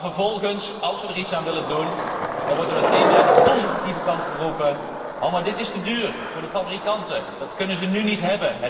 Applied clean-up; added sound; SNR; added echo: none; Skateboard; -1 dB; reverberation time 2.5 s.